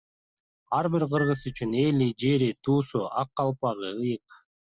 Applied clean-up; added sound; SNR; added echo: none; Marimba, xylophone; 17 dB; none.